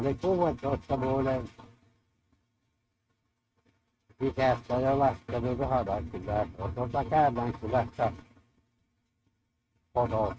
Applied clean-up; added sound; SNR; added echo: neural mask model RNNoise.